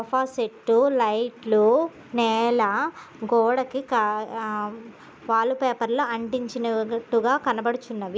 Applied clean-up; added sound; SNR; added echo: none; none; none; none.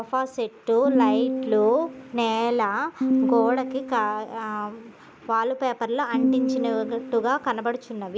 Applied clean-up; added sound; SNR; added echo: none; Piano; 2 dB; none.